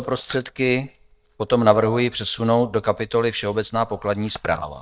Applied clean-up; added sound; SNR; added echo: neural mask model DeepFilterNet 3.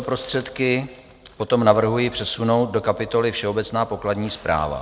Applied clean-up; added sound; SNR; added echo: none; none; none; none.